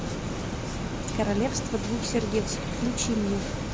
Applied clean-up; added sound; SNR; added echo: none; none; none; none.